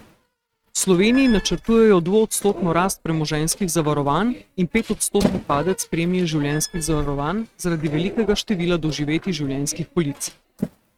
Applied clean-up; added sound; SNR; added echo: neural mask model RNNoise.